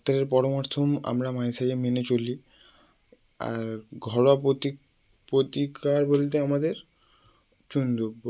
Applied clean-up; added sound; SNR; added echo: none; none; none; none.